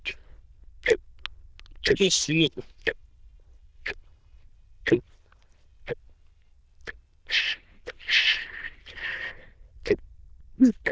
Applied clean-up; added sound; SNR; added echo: neural diffusion model UNIVERSE++.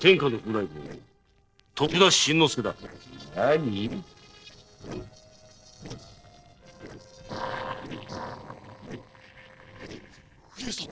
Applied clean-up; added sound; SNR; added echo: neural separator model SepFormer DNS4.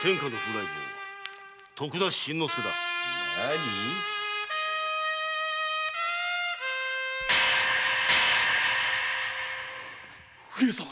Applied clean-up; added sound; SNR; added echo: none; none; none; none.